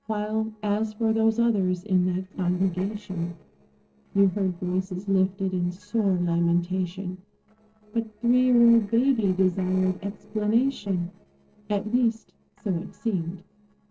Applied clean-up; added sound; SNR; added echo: neural separator model SepFormer DNS4.